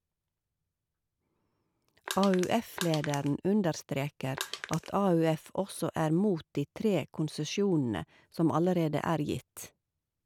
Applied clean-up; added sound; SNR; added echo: none; Crushing; 9 dB; none.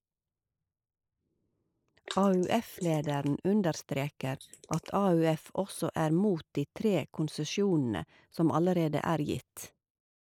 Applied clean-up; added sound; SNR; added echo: neural mask model Resemble Enhance denoiser.